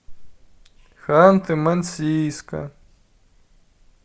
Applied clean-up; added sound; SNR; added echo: none; none; none; none.